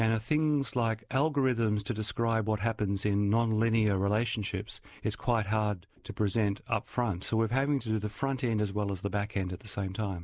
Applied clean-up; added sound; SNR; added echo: none; none; none; none.